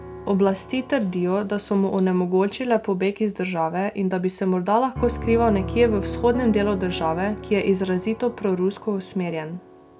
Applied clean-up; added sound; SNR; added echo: none; Piano; 12 dB; none.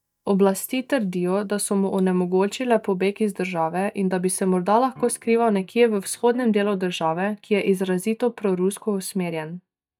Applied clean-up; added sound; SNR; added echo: neural mask model DeepFilterNet 3.